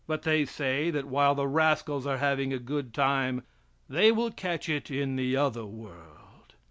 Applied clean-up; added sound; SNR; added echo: none; none; none; none.